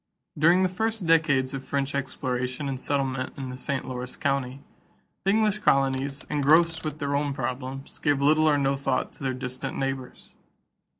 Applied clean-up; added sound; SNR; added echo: neural separator model SepFormer DNS4.